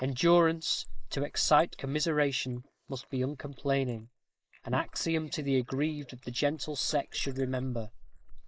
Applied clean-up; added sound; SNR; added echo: neural mask model Resemble Enhance denoiser.